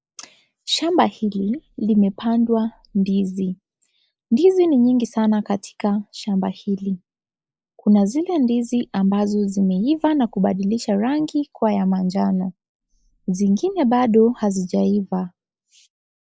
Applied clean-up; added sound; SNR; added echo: neural mask model Resemble Enhance denoiser.